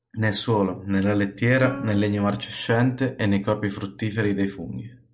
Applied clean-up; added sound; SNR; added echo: none; Plucked string instrument; 16 dB; none.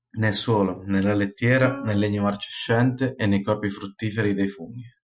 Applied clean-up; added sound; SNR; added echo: classical method Wiener filter.